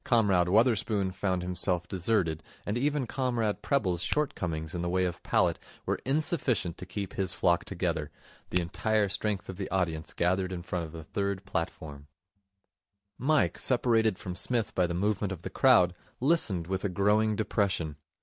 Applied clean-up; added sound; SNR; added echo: none; Finger snapping; 9 dB; none.